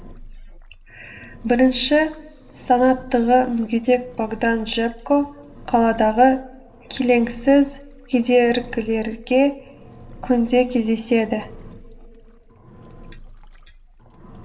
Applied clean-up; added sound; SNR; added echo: none; Engine; 19 dB; reverberation time 0.6 s.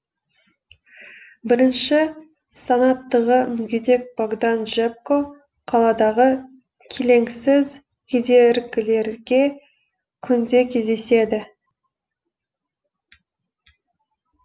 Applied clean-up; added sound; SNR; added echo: none; none; none; none.